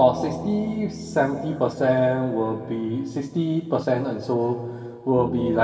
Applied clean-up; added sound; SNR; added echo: none; Bass guitar; 14 dB; reverberation time 2.6 s.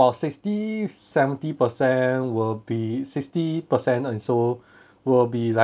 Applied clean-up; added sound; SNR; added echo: none; none; none; none.